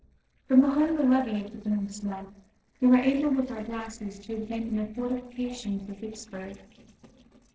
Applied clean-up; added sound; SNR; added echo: neural separator model SepFormer DNS4.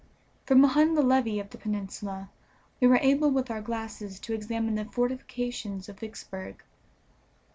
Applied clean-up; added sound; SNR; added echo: none; none; none; none.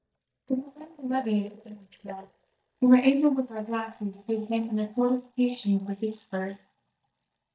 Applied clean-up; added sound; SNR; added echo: neural mask model DeepFilterNet 3.